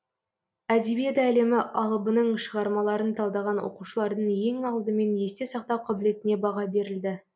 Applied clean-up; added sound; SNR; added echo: none; none; none; none.